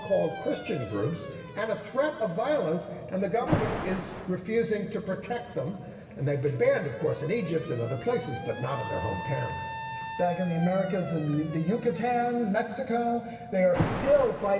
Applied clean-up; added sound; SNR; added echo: none; Alarm; 10 dB; reverberation time 2.3 s.